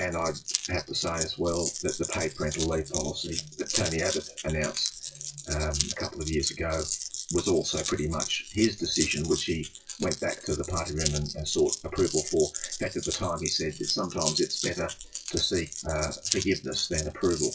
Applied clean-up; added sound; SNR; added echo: classical method WPE with log-MMSE.